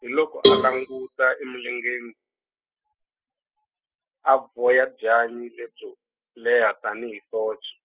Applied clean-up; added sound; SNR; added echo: classical method spectral subtraction.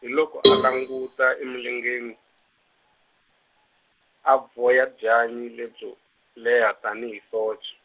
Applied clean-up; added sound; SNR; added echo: none; Cowbell; -1 dB; none.